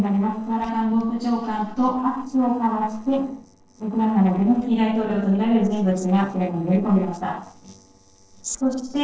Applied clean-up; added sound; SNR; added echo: neural separator model SepFormer DNS4.